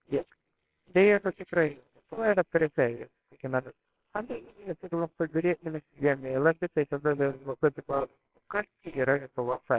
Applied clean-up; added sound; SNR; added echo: neural separator model SepFormer WHAMR!.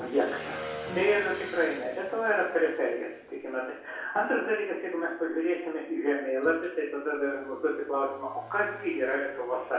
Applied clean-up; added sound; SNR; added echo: none; Motorcycle / Engine; 17 dB; reverberation time 0.5 s.